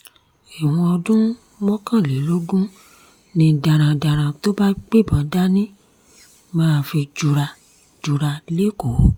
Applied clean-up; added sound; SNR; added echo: none; none; none; none.